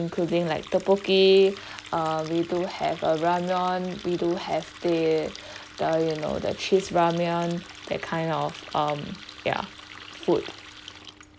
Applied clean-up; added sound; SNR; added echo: none; Water tap, faucet; 18 dB; none.